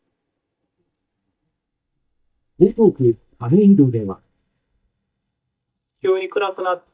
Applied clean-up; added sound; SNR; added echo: neural mask model DeepFilterNet 3.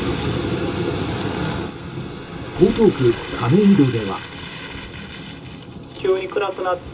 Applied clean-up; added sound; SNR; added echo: none; Crumpling, crinkling; 17 dB; reverberation time 0.2 s.